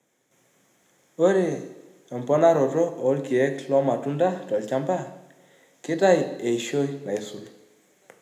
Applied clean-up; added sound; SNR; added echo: none; none; none; reverberation time 0.7 s.